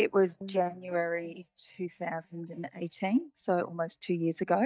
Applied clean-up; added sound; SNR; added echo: neural mask model DeepFilterNet 3.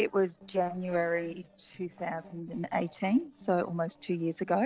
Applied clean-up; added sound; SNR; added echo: neural separator model SepFormer DNS4.